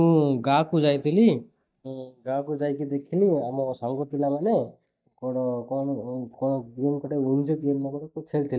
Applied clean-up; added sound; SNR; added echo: neural mask model DeepFilterNet 3.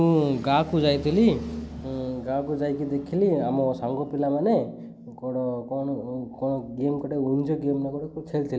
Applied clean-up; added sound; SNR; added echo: none; none; none; none.